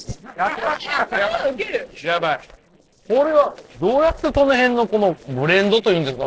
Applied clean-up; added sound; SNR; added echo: neural separator model SepFormer DNS4.